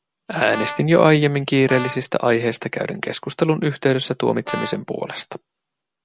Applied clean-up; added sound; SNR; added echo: none; Brass instrument; 13 dB; none.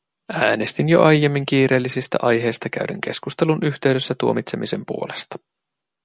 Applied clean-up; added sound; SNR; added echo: none; none; none; none.